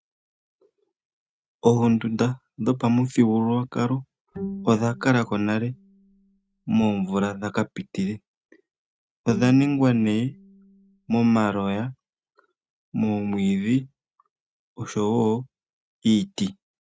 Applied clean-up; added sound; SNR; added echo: neural mask model RNNoise.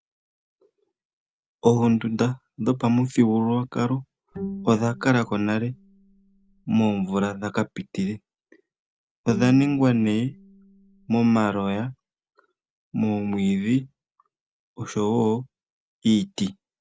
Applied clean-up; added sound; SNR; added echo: none; Bowed string instrument; 14 dB; none.